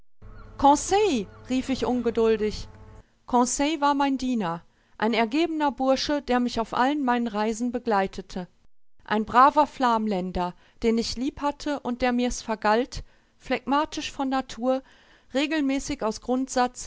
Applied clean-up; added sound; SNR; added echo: none; Gull, seagull; 20 dB; none.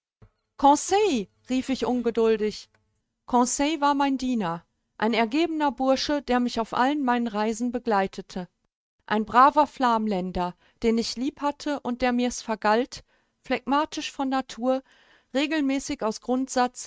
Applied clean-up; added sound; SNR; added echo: neural mask model RNNoise.